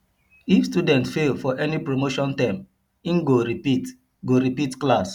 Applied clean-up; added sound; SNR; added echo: none; none; none; none.